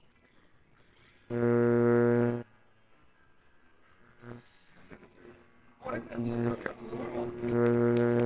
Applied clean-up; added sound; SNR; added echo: neural separator model SepFormer WHAMR!.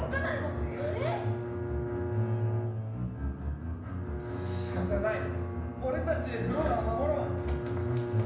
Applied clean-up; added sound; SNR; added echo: none; Bowed string instrument; 6 dB; reverberation time 0.9 s.